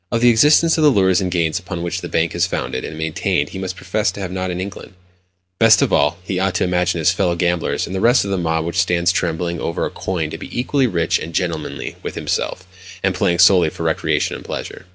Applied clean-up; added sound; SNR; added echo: none; none; none; none.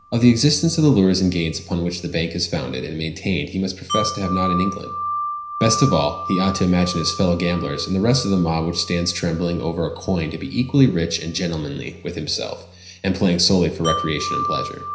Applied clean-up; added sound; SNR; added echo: none; Wind chime; 10 dB; reverberation time 0.5 s.